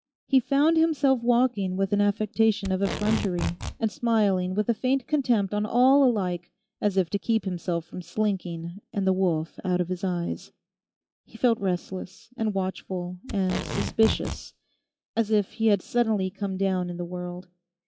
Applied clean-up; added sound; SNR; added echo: classical method log-MMSE.